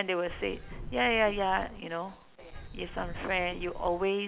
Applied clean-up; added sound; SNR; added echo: none; Bird; 10 dB; none.